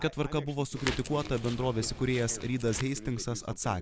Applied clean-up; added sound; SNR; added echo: none; Crackle; 11 dB; none.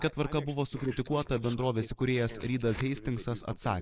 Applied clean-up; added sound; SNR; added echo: neural mask model Resemble Enhance denoiser.